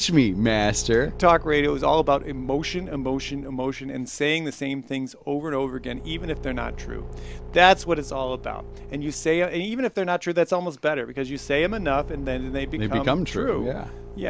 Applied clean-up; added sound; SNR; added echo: none; Engine / Car; 13 dB; none.